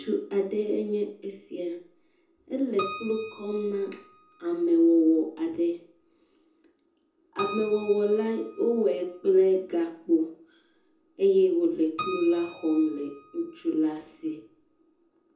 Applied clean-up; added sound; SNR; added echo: none; Keyboard (musical); 15 dB; reverberation time 0.5 s.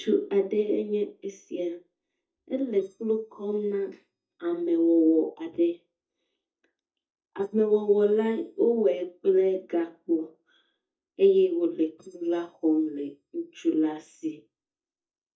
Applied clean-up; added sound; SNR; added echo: neural mask model DeepFilterNet 3.